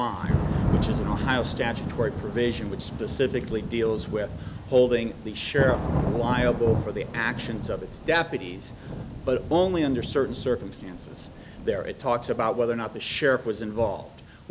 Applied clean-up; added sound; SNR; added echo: none; Thunder / Rain; 4 dB; none.